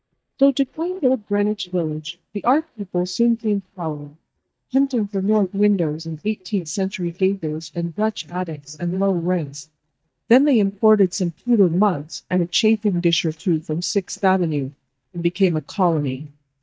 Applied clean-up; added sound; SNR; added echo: neural mask model DeepFilterNet 3.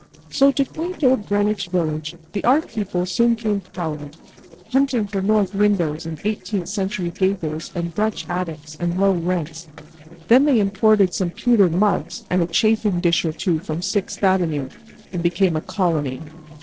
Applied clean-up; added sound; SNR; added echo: neural separator model SepFormer DNS4.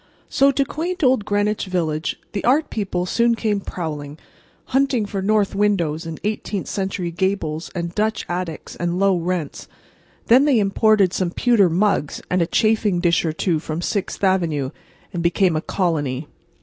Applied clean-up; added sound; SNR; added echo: none; none; none; none.